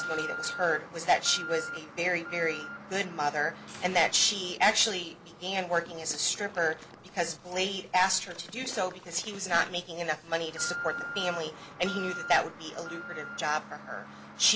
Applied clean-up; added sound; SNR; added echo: none; Alarm; 11 dB; none.